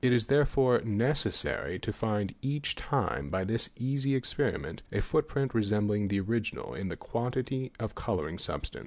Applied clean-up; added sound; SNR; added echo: none; none; none; none.